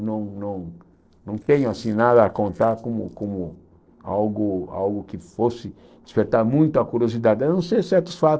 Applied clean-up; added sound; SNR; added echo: neural separator model SepFormer DNS4.